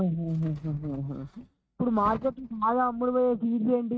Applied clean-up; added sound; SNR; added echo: neural mask model RNNoise.